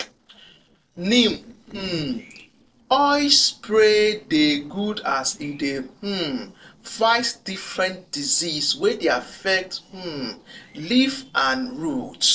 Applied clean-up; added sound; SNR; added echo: neural separator model SepFormer DNS4.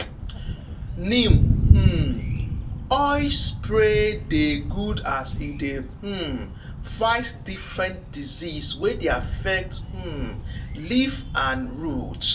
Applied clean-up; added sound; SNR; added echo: none; Thunder; 0 dB; reverberation time 0.2 s.